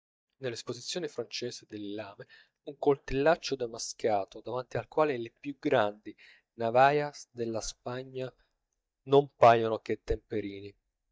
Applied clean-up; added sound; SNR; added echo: neural mask model DeepFilterNet 3.